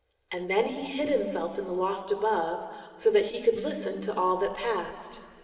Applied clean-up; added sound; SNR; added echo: none; Guitar; 17 dB; reverberation time 2.3 s.